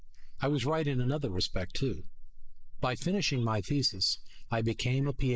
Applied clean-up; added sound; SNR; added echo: neural mask model Resemble Enhance denoiser.